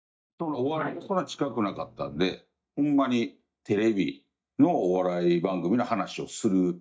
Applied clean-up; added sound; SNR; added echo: neural mask model DeepFilterNet 3.